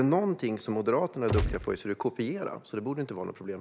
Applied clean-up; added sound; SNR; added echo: none; Gunshot, gunfire; 0 dB; none.